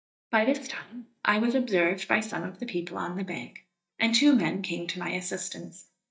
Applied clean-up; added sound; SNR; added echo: neural mask model DeepFilterNet 3.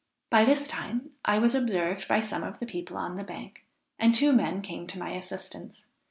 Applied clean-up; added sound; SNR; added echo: none; none; none; none.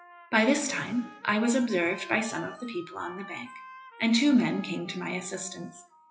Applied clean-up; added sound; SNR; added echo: classical method WPE with log-MMSE.